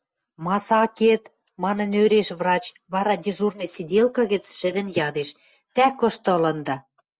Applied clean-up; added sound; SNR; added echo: none; none; none; none.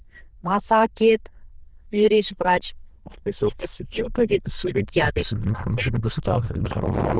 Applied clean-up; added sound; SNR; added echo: neural diffusion model UNIVERSE++.